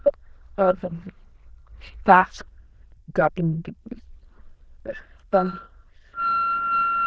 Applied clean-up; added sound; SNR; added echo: neural diffusion model UNIVERSE++.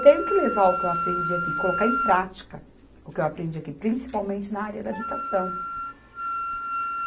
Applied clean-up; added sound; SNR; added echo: none; Wind instrument, woodwind instrument; 5 dB; none.